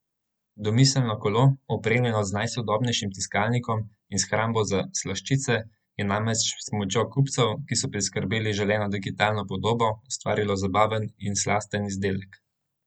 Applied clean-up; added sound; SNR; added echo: none; none; none; none.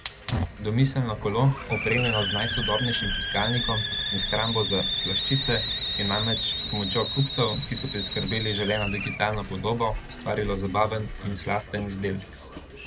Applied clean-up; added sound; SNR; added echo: none; Hiss; 1 dB; none.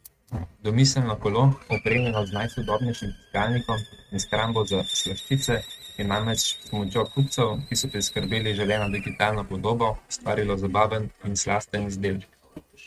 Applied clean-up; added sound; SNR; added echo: neural mask model RNNoise.